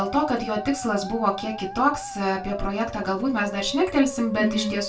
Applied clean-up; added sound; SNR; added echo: none; Musical instrument; 12 dB; reverberation time 0.2 s.